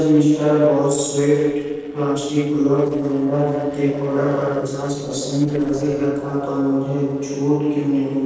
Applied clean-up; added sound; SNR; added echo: neural separator model SepFormer DNS4.